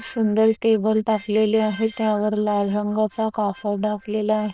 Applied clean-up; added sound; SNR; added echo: neural diffusion model UNIVERSE++.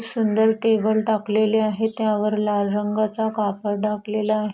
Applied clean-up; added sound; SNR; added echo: none; none; none; none.